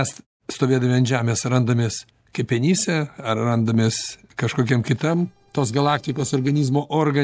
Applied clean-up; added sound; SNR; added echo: neural separator model SepFormer DNS4.